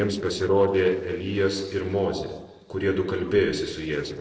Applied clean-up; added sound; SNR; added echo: neural separator model SepFormer DNS4.